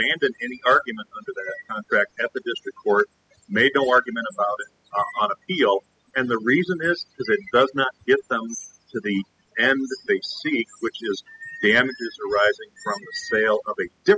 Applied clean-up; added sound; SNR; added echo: classical method spectral subtraction.